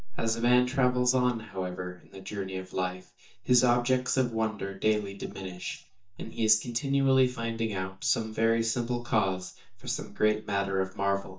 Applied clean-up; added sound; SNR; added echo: neural mask model DeepFilterNet 3.